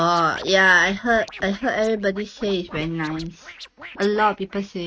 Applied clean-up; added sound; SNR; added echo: neural mask model RNNoise.